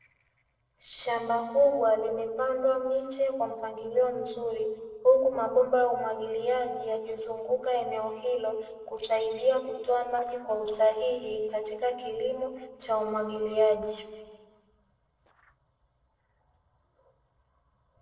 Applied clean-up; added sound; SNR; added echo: neural separator model SepFormer DNS4.